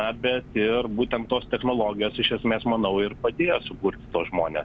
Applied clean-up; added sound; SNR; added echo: none; Engine; 17 dB; none.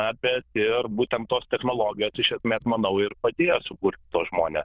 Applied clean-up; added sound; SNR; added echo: neural diffusion model UNIVERSE++.